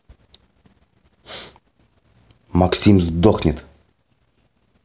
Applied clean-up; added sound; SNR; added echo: none; none; none; none.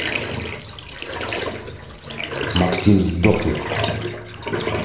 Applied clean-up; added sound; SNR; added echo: none; Bathtub (filling or washing); 3 dB; reverberation time 1.1 s.